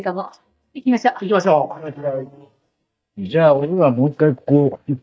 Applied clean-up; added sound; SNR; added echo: neural mask model DeepFilterNet 3.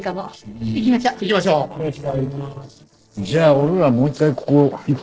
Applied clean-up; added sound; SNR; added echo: neural separator model SepFormer DNS4.